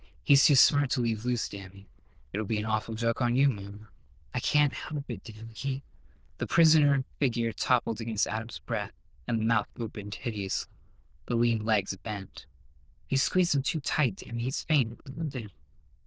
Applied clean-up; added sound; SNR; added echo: neural diffusion model UNIVERSE++.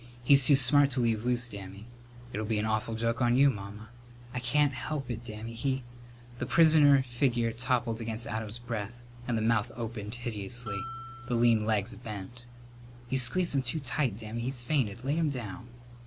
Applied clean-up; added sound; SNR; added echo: none; Bell; 12 dB; none.